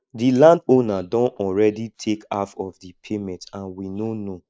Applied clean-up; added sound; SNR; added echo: neural mask model Resemble Enhance denoiser.